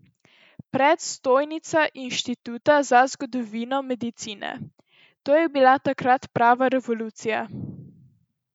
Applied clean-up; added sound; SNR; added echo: none; none; none; none.